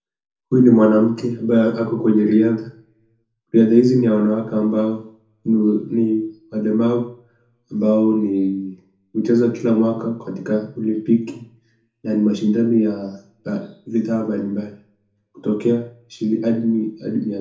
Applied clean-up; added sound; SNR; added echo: none; none; none; reverberation time 0.6 s.